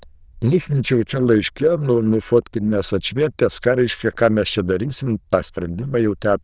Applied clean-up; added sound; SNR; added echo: neural diffusion model UNIVERSE++.